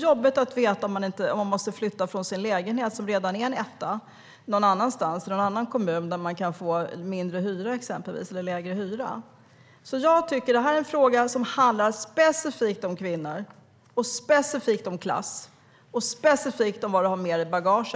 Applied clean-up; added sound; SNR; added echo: none; none; none; none.